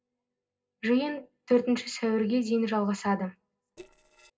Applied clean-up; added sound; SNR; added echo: neural separator model SepFormer DNS4.